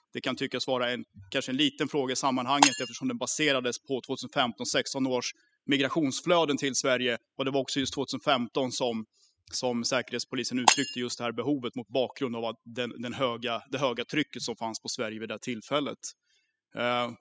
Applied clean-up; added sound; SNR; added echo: classical method spectral subtraction.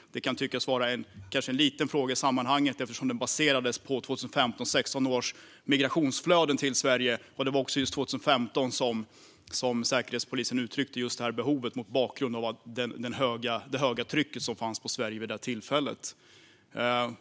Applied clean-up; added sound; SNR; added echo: none; none; none; none.